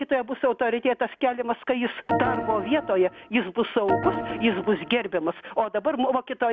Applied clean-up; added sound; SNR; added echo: none; Organ; 4 dB; none.